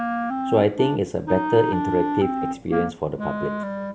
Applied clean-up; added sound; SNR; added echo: none; Wind instrument, woodwind instrument; 3 dB; none.